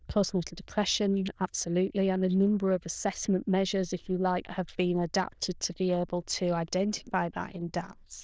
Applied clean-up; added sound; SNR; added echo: neural diffusion model UNIVERSE++.